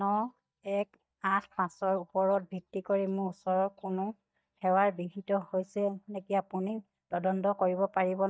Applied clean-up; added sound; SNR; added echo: neural mask model DeepFilterNet 3.